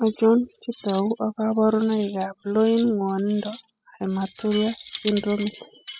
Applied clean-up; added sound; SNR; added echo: classical method spectral subtraction.